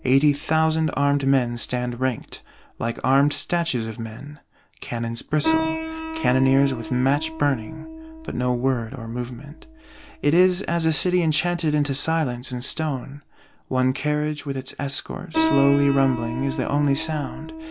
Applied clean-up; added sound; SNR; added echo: none; Piano; 10 dB; none.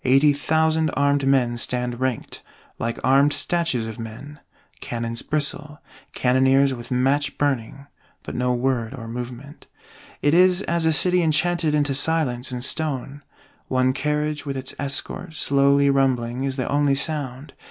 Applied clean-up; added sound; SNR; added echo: none; none; none; none.